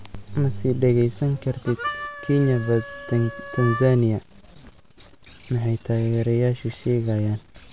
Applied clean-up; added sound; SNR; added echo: none; Harmonica; 11 dB; none.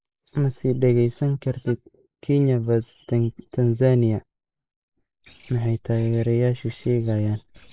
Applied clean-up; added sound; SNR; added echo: neural mask model Resemble Enhance denoiser.